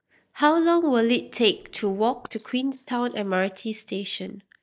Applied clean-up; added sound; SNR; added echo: neural mask model DeepFilterNet 3.